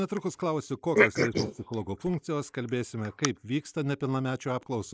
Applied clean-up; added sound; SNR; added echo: neural mask model Resemble Enhance denoiser.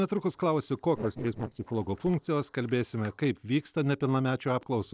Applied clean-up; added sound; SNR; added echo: neural separator model SepFormer DNS4.